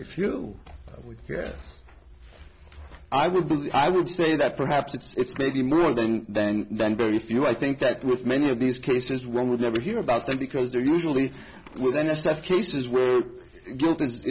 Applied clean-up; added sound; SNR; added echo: none; none; none; none.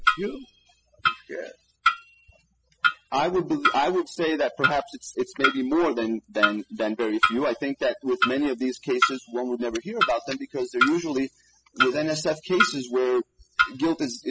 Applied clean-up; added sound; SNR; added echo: classical method spectral subtraction.